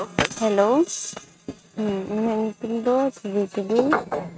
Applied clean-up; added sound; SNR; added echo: neural mask model RNNoise.